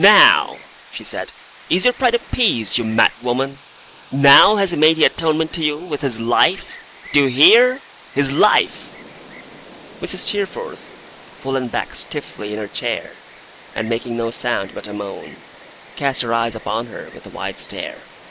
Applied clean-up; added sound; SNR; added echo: neural mask model Resemble Enhance denoiser.